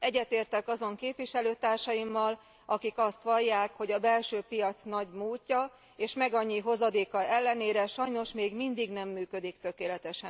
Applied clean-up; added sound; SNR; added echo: none; none; none; none.